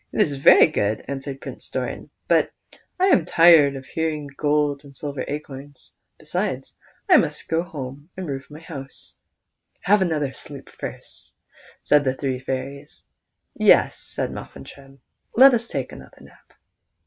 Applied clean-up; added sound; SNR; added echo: none; none; none; none.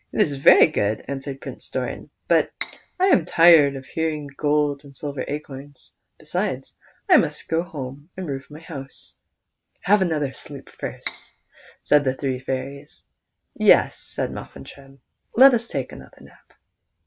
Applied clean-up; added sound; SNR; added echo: none; Cutlery, silverware; 14 dB; none.